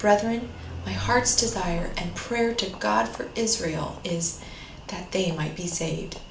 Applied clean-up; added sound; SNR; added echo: none; Engine; 13 dB; reverberation time 0.4 s.